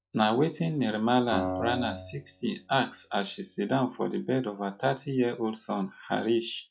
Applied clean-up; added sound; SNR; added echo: classical method log-MMSE.